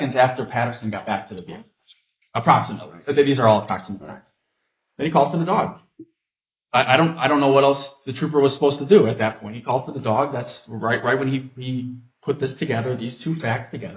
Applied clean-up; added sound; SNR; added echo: neural mask model Resemble Enhance denoiser.